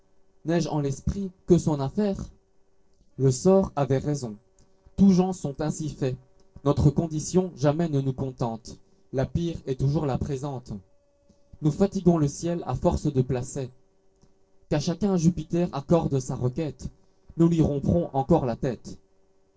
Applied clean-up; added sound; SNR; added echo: neural separator model SepFormer DNS4.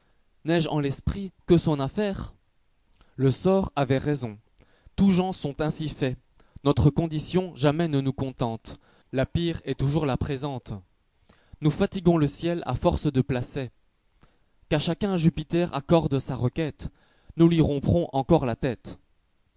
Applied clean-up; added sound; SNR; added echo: none; none; none; none.